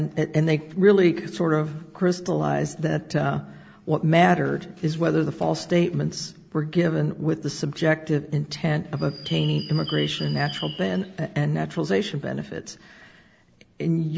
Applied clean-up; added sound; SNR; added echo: none; Bird; 13 dB; none.